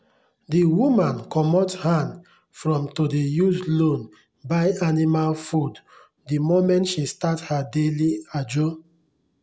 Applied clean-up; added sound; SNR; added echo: none; none; none; none.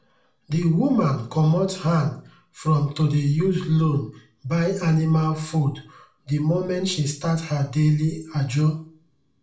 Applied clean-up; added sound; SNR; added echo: none; none; none; reverberation time 0.4 s.